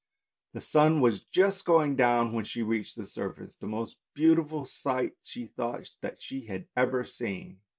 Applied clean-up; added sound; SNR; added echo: none; none; none; none.